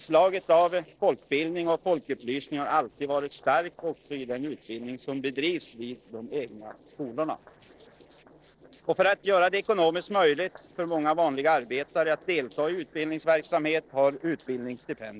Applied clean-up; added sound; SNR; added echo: neural separator model SepFormer DNS4.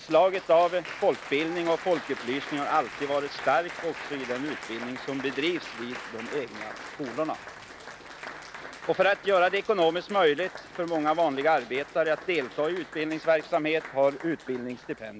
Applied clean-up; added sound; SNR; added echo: none; Applause; 14 dB; none.